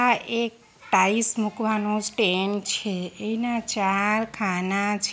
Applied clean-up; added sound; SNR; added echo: none; none; none; none.